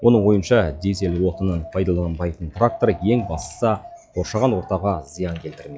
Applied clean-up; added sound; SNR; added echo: classical method log-MMSE.